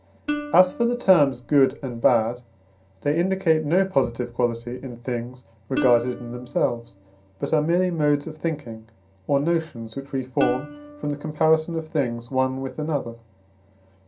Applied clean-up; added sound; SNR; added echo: none; Plucked string instrument; 12 dB; reverberation time 0.3 s.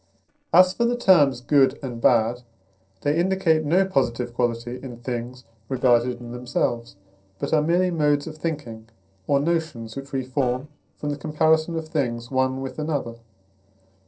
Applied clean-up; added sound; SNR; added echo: neural separator model SepFormer DNS4.